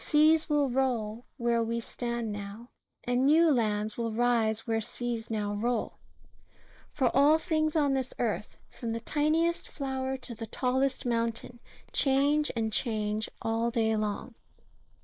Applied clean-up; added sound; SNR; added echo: neural mask model Resemble Enhance denoiser.